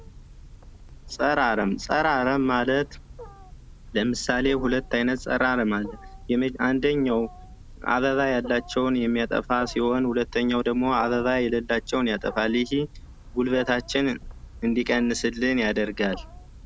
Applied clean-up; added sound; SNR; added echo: none; Wild animals; 16 dB; none.